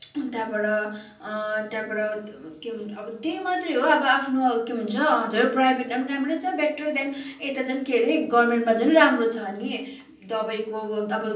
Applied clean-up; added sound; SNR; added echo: none; none; none; reverberation time 0.6 s.